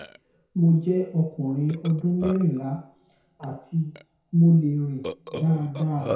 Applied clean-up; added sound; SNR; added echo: none; Burping, eructation; 15 dB; reverberation time 0.6 s.